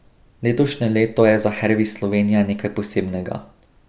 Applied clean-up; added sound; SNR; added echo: none; none; none; none.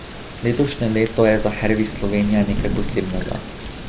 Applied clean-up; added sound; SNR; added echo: none; Thunder / Rain; 6 dB; none.